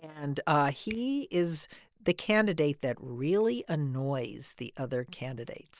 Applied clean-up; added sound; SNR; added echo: neural mask model DeepFilterNet 3.